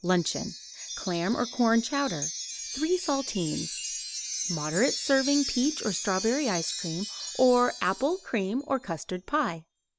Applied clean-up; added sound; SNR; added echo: none; Wind chime; 8 dB; none.